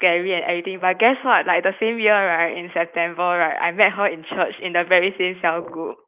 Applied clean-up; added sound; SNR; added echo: neural mask model Resemble Enhance denoiser.